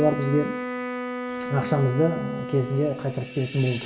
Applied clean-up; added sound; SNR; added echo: none; Wind instrument, woodwind instrument; 7 dB; reverberation time 0.6 s.